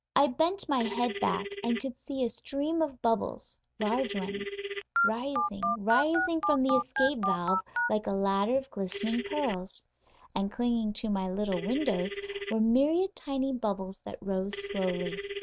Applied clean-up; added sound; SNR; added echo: neural mask model RNNoise.